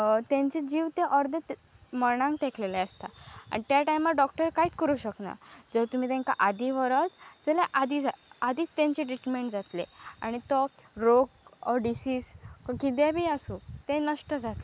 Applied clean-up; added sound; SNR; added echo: none; none; none; none.